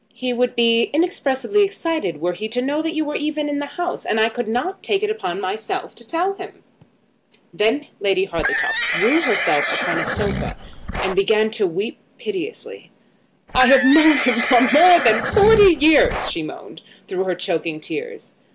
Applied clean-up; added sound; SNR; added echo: none; Livestock, farm animals, working animals; 3 dB; none.